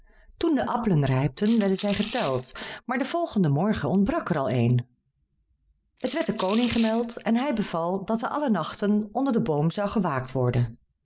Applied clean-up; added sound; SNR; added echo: none; Rattle / Rattle (instrument); 8 dB; none.